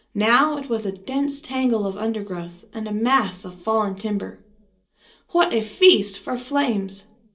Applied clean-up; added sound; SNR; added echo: none; none; none; reverberation time 0.2 s.